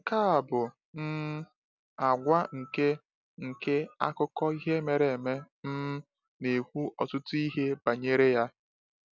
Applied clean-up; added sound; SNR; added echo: none; none; none; none.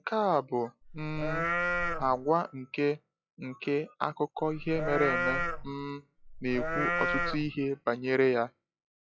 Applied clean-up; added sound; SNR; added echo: classical method log-MMSE.